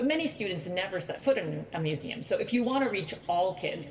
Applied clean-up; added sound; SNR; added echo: none; none; none; reverberation time 0.8 s.